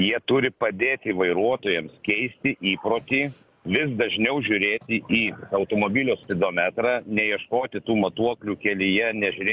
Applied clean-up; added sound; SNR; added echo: none; none; none; none.